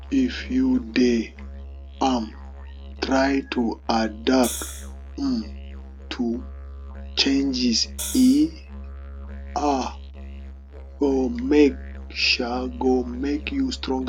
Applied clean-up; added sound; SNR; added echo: none; Hi-hat + Musical instrument; 12 dB; none.